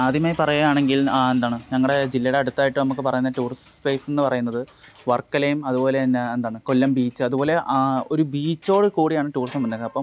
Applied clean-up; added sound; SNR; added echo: none; none; none; none.